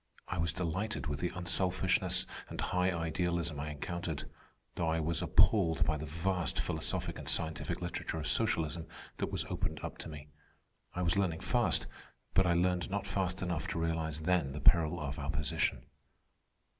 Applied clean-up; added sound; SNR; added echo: none; none; none; none.